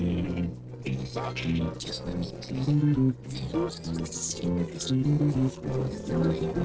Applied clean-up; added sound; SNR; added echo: neural separator model SepFormer DNS4.